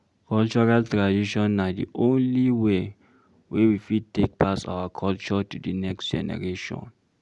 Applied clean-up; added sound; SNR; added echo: none; none; none; none.